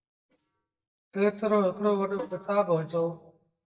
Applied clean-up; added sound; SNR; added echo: neural mask model DeepFilterNet 3.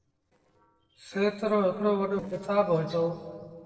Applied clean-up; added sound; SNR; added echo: neural separator model SepFormer DNS4.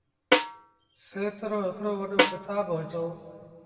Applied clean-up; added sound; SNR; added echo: none; Snare drum; -5 dB; reverberation time 1.9 s.